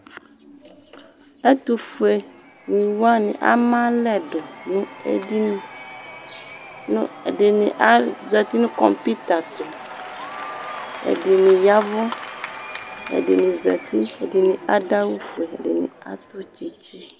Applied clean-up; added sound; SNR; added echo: none; Applause / Crowd / Cheering; 16 dB; none.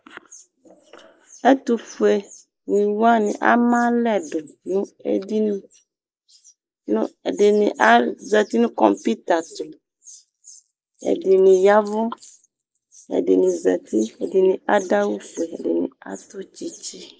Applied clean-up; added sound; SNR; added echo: neural mask model Resemble Enhance denoiser.